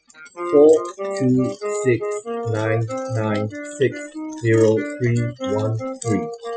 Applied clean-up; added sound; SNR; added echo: classical method Wiener filter.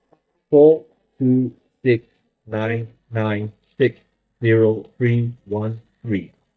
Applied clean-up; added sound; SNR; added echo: neural mask model DeepFilterNet 3.